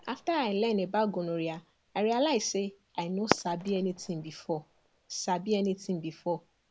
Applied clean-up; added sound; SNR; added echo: none; Fireworks; 11 dB; none.